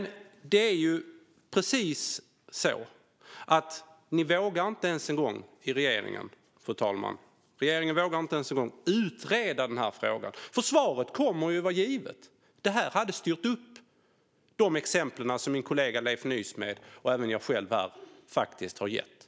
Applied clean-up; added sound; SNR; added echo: none; none; none; none.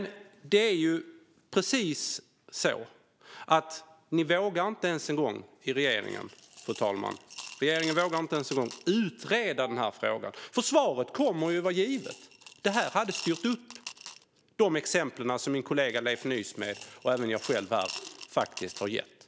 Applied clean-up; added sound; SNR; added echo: none; Coin (dropping) / Glass + Wind instrument, woodwind instrument; 16 dB; none.